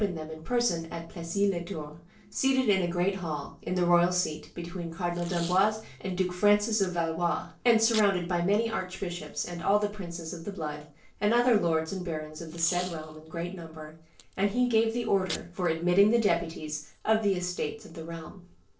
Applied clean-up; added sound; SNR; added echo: neural separator model SepFormer DNS4.